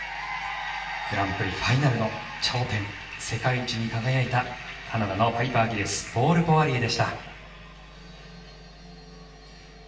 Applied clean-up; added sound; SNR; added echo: none; none; none; reverberation time 0.8 s.